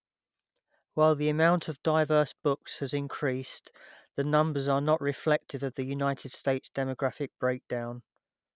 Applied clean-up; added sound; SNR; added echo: none; none; none; none.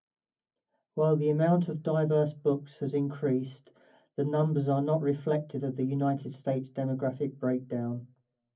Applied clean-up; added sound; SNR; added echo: none; none; none; reverberation time 0.3 s.